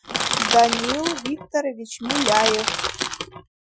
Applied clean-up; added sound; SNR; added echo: classical method Wiener filter.